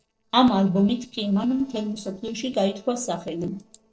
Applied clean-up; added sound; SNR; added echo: neural separator model SepFormer DNS4.